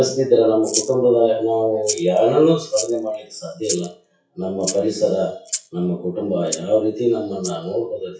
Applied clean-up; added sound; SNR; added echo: classical method WPE with log-MMSE.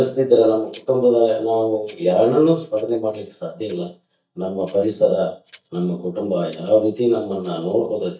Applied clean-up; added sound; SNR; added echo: neural mask model DeepFilterNet 3.